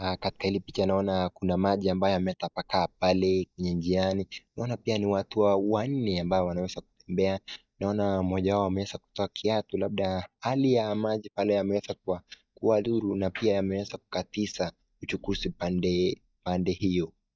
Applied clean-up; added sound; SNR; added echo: neural mask model DeepFilterNet 3.